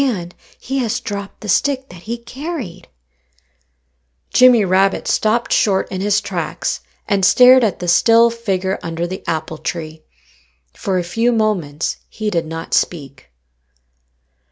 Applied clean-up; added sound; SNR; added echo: none; none; none; none.